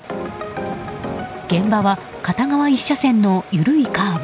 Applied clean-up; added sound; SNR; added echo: none; none; none; none.